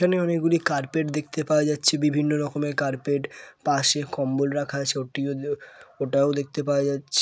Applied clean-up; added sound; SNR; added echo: none; none; none; none.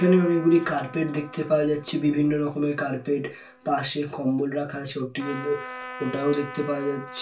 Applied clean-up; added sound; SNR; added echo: none; Trumpet; 17 dB; reverberation time 0.2 s.